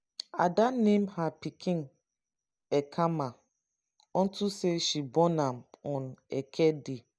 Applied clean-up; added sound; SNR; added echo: none; none; none; none.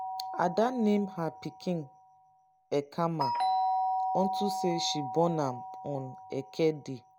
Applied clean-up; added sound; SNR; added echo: none; Doorbell; 3 dB; none.